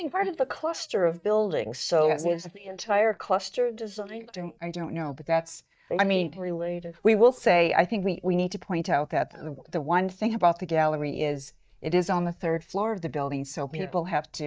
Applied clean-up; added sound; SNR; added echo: neural mask model DeepFilterNet 3.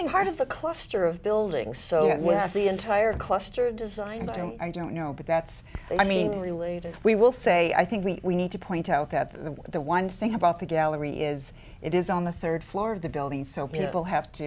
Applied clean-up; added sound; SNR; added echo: none; none; none; none.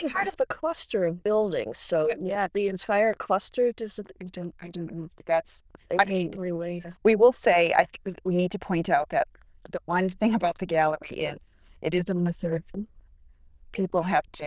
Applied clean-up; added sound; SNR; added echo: neural diffusion model UNIVERSE++.